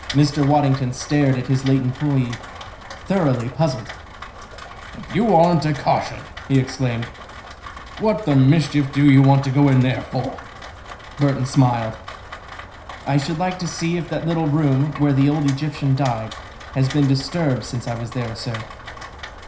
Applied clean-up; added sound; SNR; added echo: none; Rain; 16 dB; reverberation time 0.5 s.